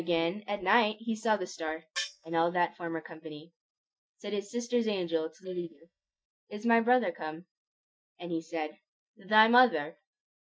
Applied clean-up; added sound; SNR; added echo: neural mask model DeepFilterNet 3.